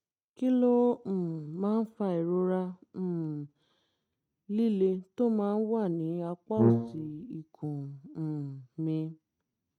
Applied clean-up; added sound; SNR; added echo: neural mask model RNNoise.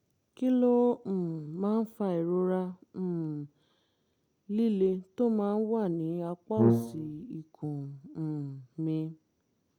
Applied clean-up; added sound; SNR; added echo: none; Brass instrument; -3 dB; none.